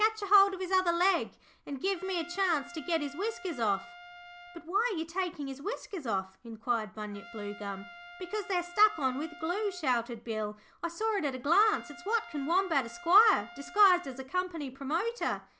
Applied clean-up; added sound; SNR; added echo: none; Trumpet; 18 dB; none.